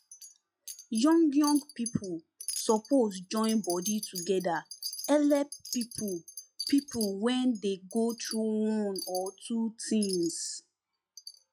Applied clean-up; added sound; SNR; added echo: classical method log-MMSE.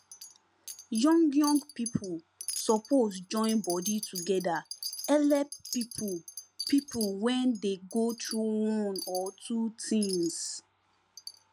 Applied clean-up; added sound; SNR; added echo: none; Wind chime; 13 dB; none.